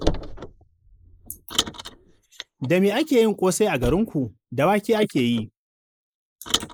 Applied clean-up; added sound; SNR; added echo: neural mask model Resemble Enhance denoiser.